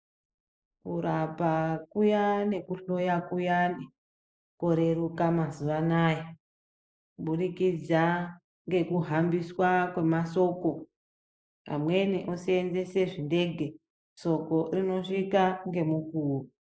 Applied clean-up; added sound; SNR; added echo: neural mask model Resemble Enhance denoiser.